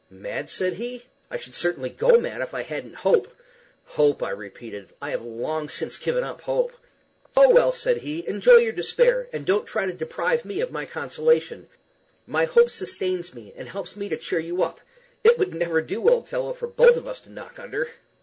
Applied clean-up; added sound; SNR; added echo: none; none; none; none.